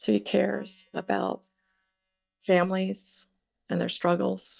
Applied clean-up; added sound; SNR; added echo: neural mask model DeepFilterNet 3.